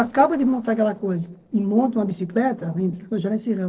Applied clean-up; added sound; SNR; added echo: neural separator model SepFormer DNS4.